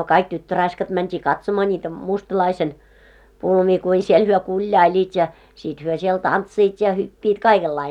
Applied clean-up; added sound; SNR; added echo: none; none; none; none.